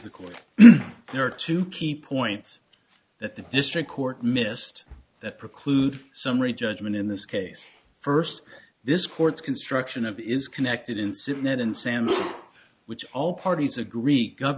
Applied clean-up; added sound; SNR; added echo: none; none; none; none.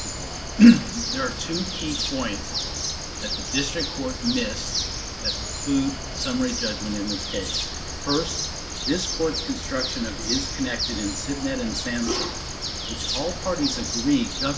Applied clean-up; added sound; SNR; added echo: none; Bird; 4 dB; reverberation time 2.6 s.